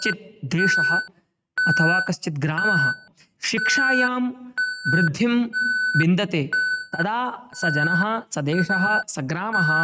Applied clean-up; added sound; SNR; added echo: neural mask model RNNoise.